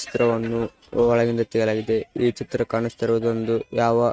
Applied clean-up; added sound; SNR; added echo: neural mask model RNNoise.